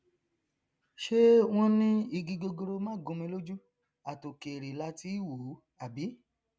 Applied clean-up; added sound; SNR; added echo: none; none; none; none.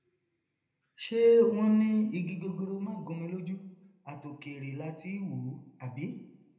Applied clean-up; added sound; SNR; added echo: none; none; none; reverberation time 0.8 s.